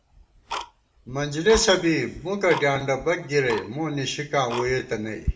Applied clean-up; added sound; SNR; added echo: none; Tick-tock; 12 dB; reverberation time 0.7 s.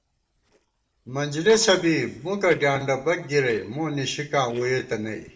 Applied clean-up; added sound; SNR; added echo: neural separator model SepFormer DNS4.